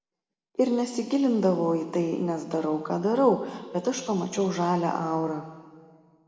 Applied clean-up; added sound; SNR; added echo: none; none; none; reverberation time 1.7 s.